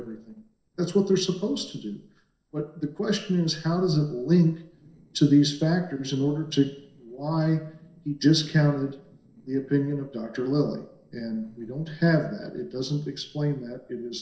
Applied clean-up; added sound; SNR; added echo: neural separator model SepFormer DNS4.